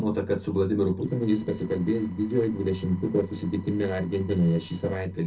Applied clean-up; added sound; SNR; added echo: neural separator model SepFormer DNS4.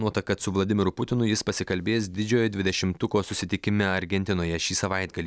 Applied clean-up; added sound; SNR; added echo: none; none; none; none.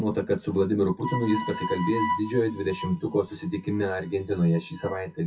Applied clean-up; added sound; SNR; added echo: classical method WPE with log-MMSE.